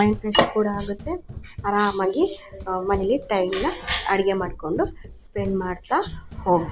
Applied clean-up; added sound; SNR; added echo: none; Run; 14 dB; none.